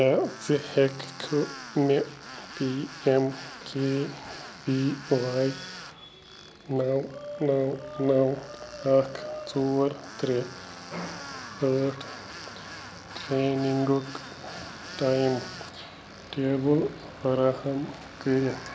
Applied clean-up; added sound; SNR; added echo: none; Tools; 17 dB; none.